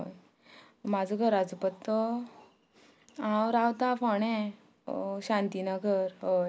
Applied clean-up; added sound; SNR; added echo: none; none; none; none.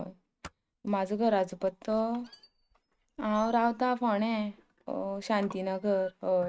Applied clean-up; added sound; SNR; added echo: neural mask model RNNoise.